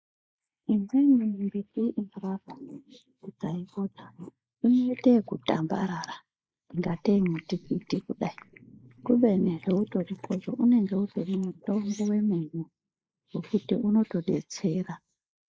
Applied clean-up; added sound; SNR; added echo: neural mask model Resemble Enhance denoiser.